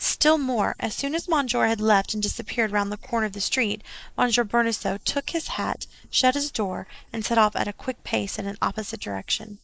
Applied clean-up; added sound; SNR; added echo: neural mask model Resemble Enhance denoiser.